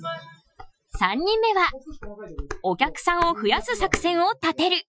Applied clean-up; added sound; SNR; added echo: classical method Wiener filter.